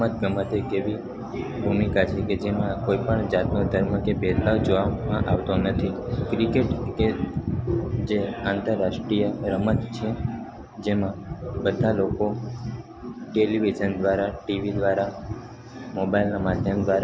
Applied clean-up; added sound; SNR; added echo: none; Electric guitar + Piano; 16 dB; none.